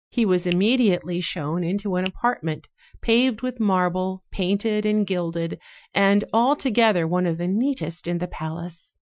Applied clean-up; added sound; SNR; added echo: classical method Wiener filter.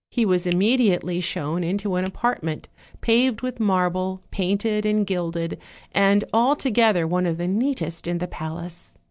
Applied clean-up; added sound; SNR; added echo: neural separator model SepFormer DNS4.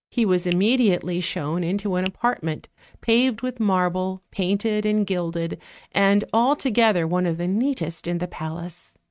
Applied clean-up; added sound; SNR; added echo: neural mask model RNNoise.